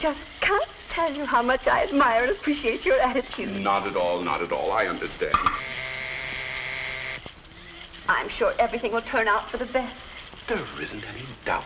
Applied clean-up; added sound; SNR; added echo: none; Mechanisms; 19 dB; none.